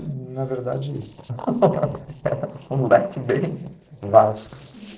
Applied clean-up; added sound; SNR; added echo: neural separator model SepFormer DNS4.